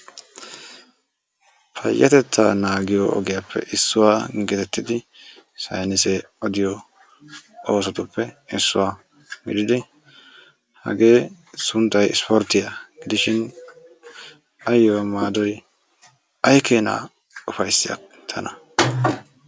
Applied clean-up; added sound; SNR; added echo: none; none; none; none.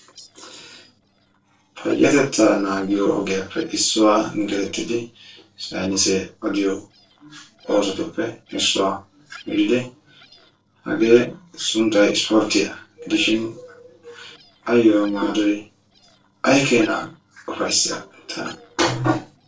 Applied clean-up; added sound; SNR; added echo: neural separator model SepFormer DNS4.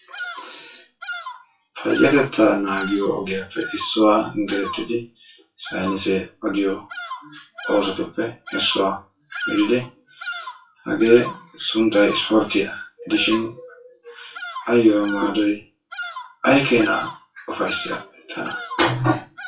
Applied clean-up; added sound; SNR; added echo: classical method WPE with log-MMSE.